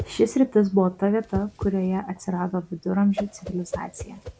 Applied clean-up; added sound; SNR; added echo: none; Whoosh, swoosh, swish; 14 dB; none.